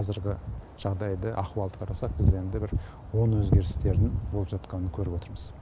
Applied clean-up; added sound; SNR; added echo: none; none; none; none.